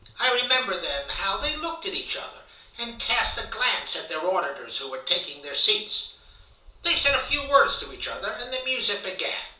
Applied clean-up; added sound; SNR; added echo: none; Wind; 20 dB; reverberation time 0.8 s.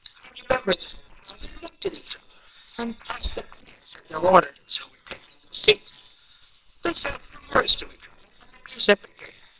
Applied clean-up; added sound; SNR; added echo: neural separator model SepFormer WHAMR!.